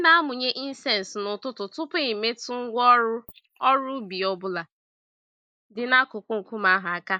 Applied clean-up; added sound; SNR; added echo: neural mask model Resemble Enhance denoiser.